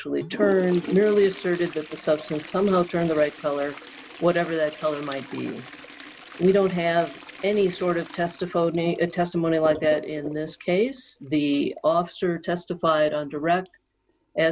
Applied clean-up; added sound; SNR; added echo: none; Toilet flush; 16 dB; none.